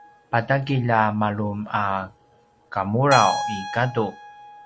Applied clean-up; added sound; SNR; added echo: none; Keyboard (musical); 10 dB; none.